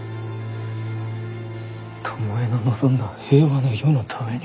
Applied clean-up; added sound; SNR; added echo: none; none; none; none.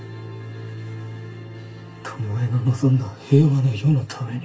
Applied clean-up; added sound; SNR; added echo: none; none; none; reverberation time 0.2 s.